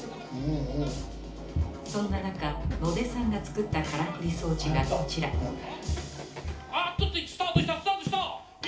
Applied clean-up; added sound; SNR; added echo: none; Walk, footsteps; 5 dB; reverberation time 0.4 s.